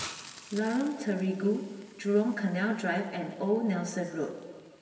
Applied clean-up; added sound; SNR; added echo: none; Hiss; 18 dB; reverberation time 1.3 s.